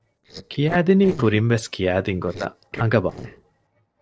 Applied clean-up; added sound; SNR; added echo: neural separator model SepFormer DNS4.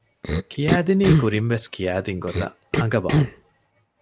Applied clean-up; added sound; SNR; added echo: none; Cough; 0 dB; none.